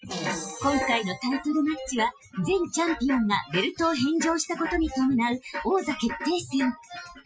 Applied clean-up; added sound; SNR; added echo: classical method Wiener filter.